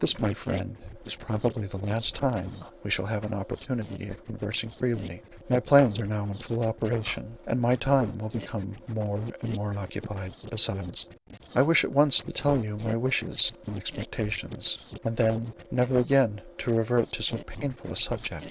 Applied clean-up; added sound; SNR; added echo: neural separator model SepFormer DNS4.